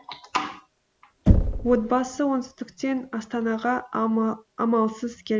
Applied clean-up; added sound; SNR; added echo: none; Knock; 3 dB; none.